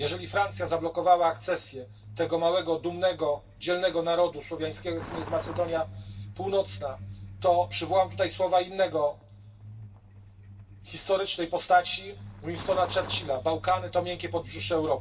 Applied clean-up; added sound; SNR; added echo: none; Truck; 14 dB; reverberation time 0.2 s.